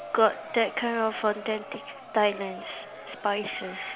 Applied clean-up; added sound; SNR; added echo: none; Crowd; 13 dB; none.